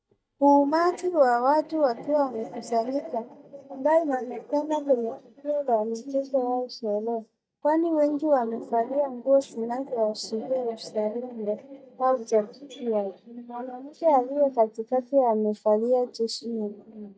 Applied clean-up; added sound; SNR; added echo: neural mask model DeepFilterNet 3.